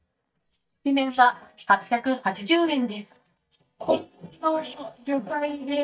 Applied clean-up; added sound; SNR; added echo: neural mask model DeepFilterNet 3.